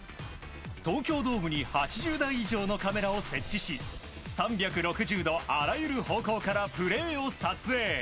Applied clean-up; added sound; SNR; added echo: none; Crackle; 16 dB; none.